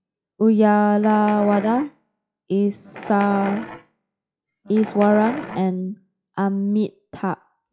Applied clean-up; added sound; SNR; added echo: classical method log-MMSE.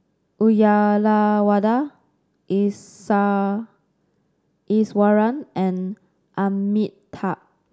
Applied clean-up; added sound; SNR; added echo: none; none; none; none.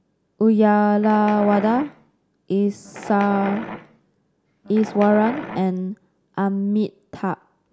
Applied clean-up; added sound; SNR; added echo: none; Wild animals; 13 dB; none.